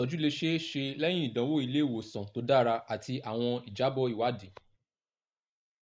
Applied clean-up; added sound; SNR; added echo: neural mask model Resemble Enhance denoiser.